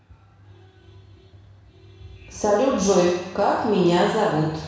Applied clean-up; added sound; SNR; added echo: none; none; none; reverberation time 1.1 s.